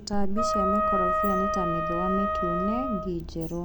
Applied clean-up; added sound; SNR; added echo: none; Wind instrument, woodwind instrument; -1 dB; none.